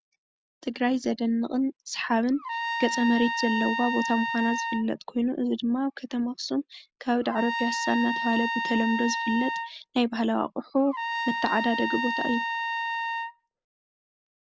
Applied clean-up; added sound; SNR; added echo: none; Trumpet; 3 dB; none.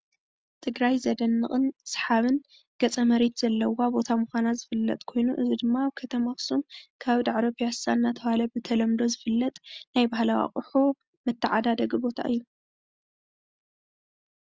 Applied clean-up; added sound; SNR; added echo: none; none; none; none.